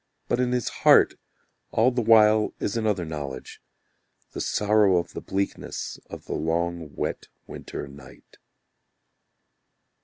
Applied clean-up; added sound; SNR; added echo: none; none; none; none.